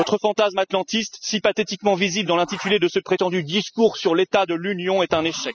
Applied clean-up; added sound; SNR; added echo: classical method spectral subtraction.